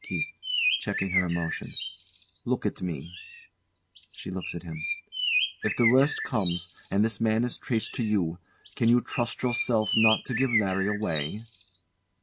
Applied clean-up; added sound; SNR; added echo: none; Bird; 5 dB; none.